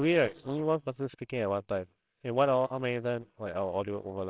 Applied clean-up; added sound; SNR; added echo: neural separator model SepFormer WHAMR!.